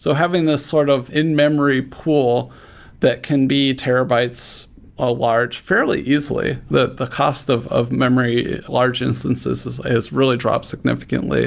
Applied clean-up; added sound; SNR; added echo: none; none; none; none.